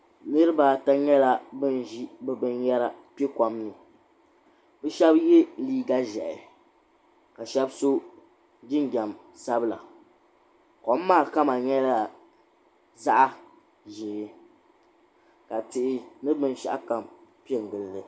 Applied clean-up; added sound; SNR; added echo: none; none; none; none.